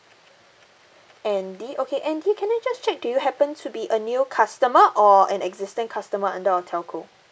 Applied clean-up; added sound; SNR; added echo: none; none; none; none.